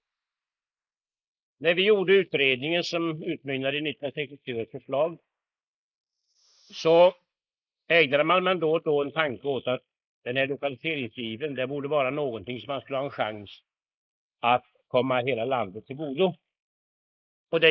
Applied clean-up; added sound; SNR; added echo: neural mask model Resemble Enhance denoiser.